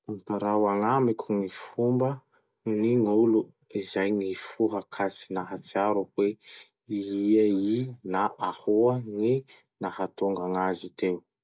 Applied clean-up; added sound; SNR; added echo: none; none; none; none.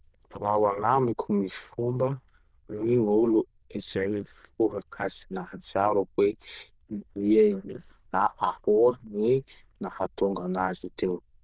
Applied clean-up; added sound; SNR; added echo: neural diffusion model UNIVERSE++.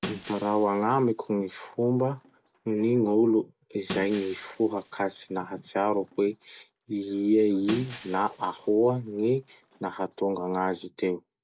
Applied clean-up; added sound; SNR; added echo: none; Shatter; 18 dB; none.